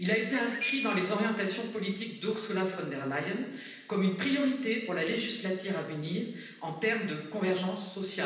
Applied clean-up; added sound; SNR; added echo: none; Bird; 5 dB; reverberation time 0.9 s.